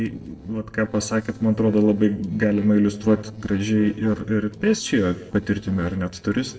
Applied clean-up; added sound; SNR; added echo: neural separator model SepFormer DNS4.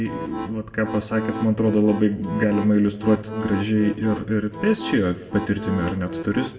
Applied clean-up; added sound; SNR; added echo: none; Accordion; 10 dB; reverberation time 1.5 s.